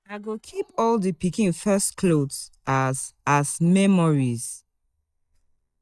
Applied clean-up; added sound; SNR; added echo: neural mask model DeepFilterNet 3.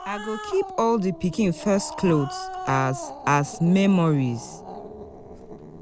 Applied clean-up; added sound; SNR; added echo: none; Growling; 13 dB; none.